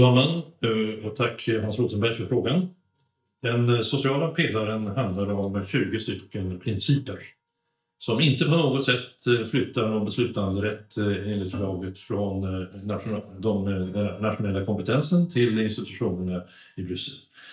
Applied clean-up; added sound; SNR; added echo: neural mask model DeepFilterNet 3.